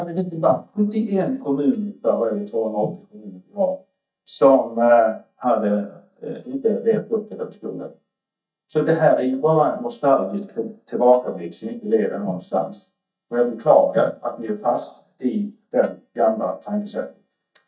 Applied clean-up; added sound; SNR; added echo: neural mask model DeepFilterNet 3.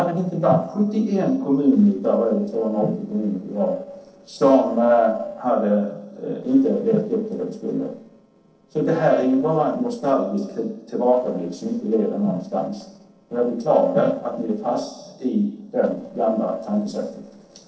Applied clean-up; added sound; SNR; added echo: neural separator model SepFormer DNS4.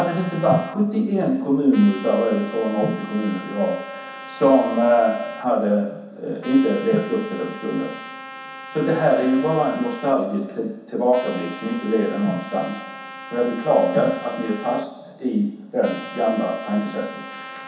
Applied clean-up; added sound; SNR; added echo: none; Trumpet; 16 dB; reverberation time 0.7 s.